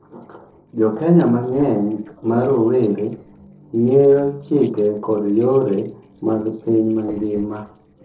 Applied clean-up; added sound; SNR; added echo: neural separator model SepFormer DNS4.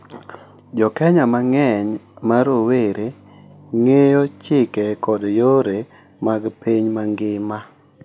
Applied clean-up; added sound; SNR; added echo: none; none; none; none.